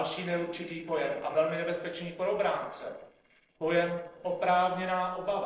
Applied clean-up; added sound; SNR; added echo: neural separator model SepFormer DNS4.